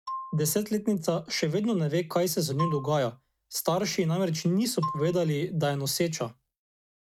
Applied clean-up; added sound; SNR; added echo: neural mask model RNNoise.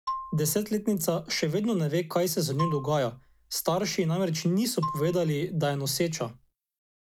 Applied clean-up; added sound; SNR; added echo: none; Marimba, xylophone; 13 dB; none.